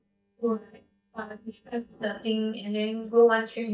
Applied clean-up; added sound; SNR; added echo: neural mask model DeepFilterNet 3.